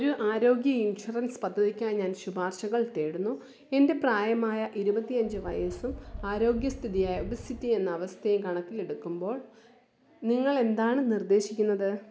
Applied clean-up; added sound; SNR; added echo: none; Wind; 13 dB; none.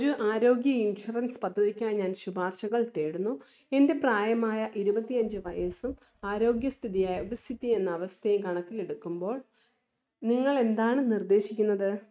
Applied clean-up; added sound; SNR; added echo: neural mask model RNNoise.